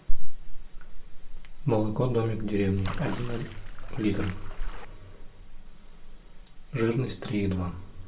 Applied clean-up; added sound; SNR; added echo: none; Splash, splatter; 7 dB; reverberation time 1.5 s.